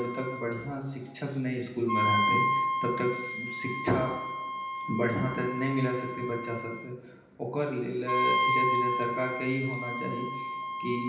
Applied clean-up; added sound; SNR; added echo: none; Wind instrument, woodwind instrument; 0 dB; reverberation time 0.9 s.